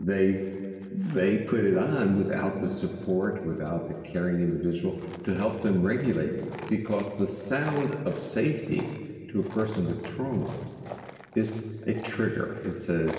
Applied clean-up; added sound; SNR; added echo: none; Tools; 19 dB; reverberation time 2.3 s.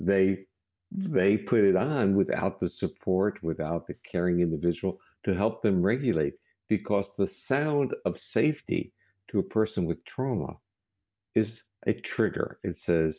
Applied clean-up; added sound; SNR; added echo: none; none; none; none.